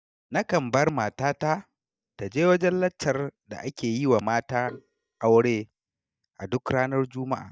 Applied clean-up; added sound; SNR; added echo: neural mask model DeepFilterNet 3.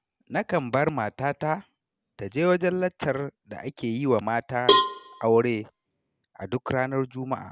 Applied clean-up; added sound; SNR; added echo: none; Cowbell; -1 dB; none.